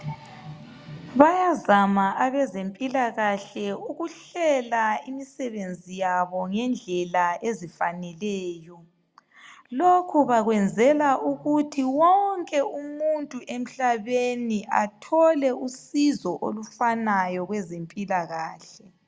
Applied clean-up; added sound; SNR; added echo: none; none; none; none.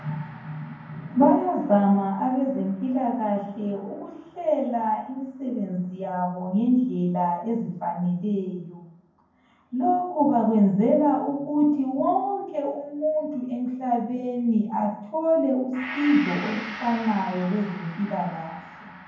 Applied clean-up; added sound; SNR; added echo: none; Gong; 19 dB; reverberation time 0.9 s.